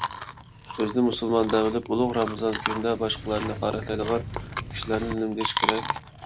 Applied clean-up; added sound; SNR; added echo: none; Chewing, mastication; 6 dB; none.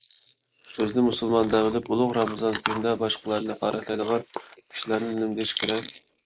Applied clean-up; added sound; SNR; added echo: neural mask model Resemble Enhance denoiser.